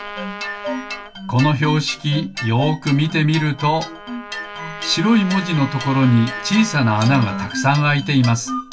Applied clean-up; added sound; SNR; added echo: none; Trumpet; 16 dB; reverberation time 0.2 s.